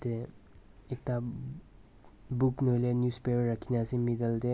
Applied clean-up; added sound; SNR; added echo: none; none; none; none.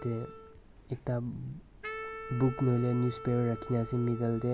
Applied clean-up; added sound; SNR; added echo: none; Wind instrument, woodwind instrument; 13 dB; none.